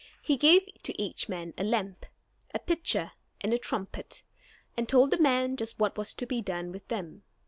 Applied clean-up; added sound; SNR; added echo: none; none; none; none.